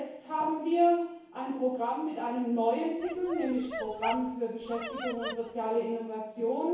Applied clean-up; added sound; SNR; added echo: none; Dog; 10 dB; reverberation time 1.0 s.